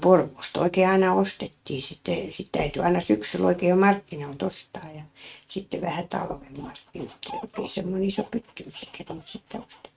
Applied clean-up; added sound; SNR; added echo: neural mask model RNNoise.